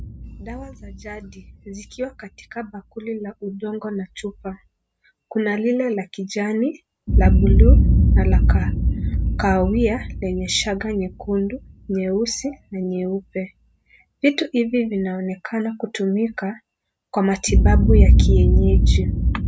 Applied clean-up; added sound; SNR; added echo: none; Boom; -4 dB; none.